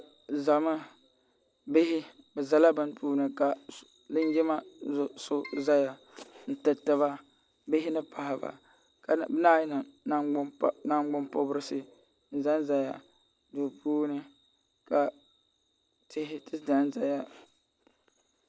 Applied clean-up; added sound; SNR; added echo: none; Keyboard (musical); 17 dB; none.